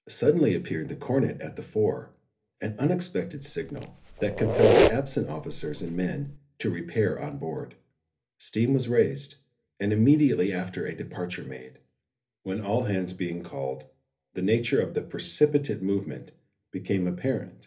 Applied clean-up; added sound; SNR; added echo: none; Squeak; -1 dB; reverberation time 0.3 s.